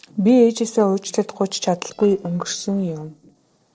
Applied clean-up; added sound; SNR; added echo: neural separator model SepFormer DNS4.